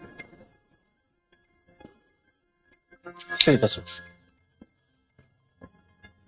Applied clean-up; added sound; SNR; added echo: neural mask model RNNoise.